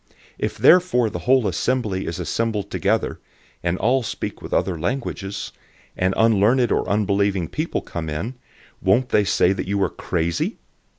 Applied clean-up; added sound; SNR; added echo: none; none; none; none.